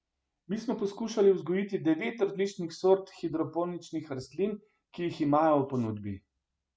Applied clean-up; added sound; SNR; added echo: none; none; none; none.